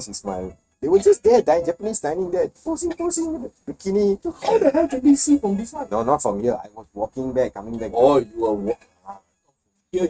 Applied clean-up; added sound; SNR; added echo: neural mask model RNNoise.